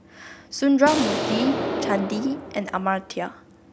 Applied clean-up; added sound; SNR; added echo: none; Explosion; 3 dB; none.